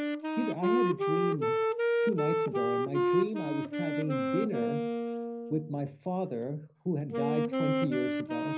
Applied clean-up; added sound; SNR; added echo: none; Wind instrument, woodwind instrument; -3 dB; reverberation time 0.4 s.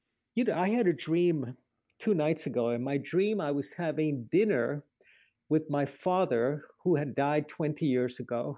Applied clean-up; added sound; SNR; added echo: none; none; none; none.